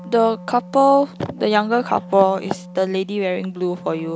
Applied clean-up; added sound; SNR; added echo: none; Wind instrument, woodwind instrument; 19 dB; none.